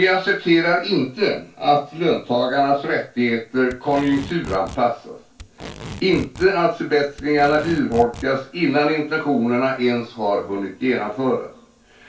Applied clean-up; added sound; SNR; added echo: none; Packing tape, duct tape; 15 dB; reverberation time 0.2 s.